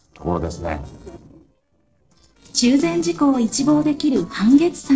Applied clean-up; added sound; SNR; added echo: neural separator model SepFormer DNS4.